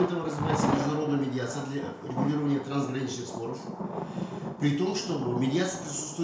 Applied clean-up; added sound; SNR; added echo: none; Thunder; 5 dB; reverberation time 0.5 s.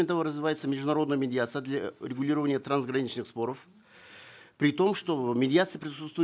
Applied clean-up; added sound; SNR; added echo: none; none; none; none.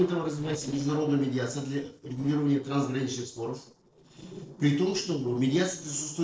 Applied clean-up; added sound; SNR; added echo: neural separator model SepFormer DNS4.